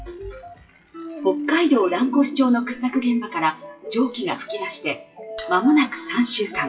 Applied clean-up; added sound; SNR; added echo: classical method WPE with log-MMSE.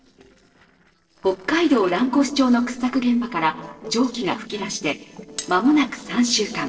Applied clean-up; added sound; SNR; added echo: neural separator model SepFormer DNS4.